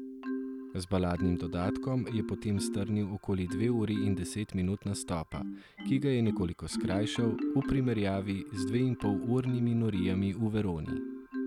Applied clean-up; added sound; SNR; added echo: none; Marimba, xylophone; 6 dB; none.